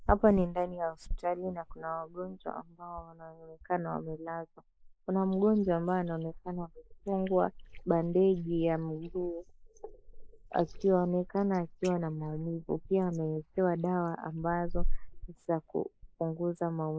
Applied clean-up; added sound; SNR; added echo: neural mask model Resemble Enhance denoiser.